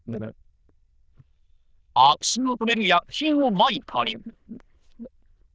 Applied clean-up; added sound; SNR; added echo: neural diffusion model UNIVERSE++.